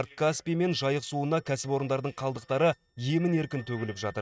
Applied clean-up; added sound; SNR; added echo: neural mask model RNNoise.